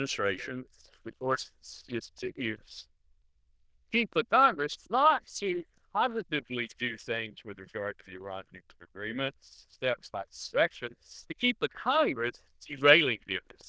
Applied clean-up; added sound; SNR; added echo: neural diffusion model UNIVERSE++.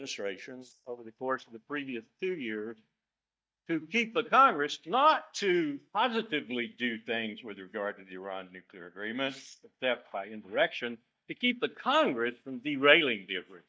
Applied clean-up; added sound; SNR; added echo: neural mask model DeepFilterNet 3.